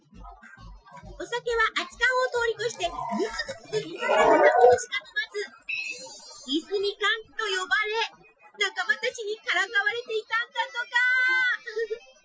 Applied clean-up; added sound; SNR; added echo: classical method Wiener filter.